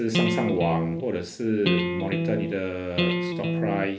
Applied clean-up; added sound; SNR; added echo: none; Electric guitar; -2 dB; none.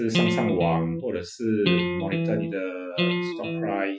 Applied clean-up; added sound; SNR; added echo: classical method Wiener filter.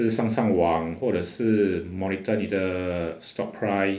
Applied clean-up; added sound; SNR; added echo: none; none; none; none.